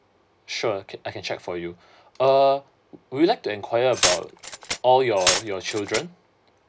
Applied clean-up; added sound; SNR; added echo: none; Glass; 2 dB; none.